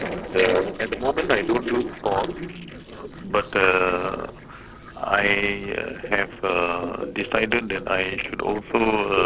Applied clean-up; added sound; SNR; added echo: neural separator model SepFormer DNS4.